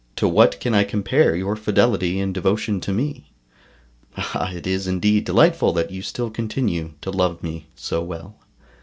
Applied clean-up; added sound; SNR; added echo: none; none; none; none.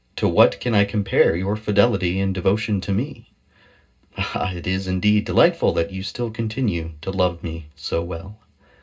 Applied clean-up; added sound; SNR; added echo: none; none; none; reverberation time 0.2 s.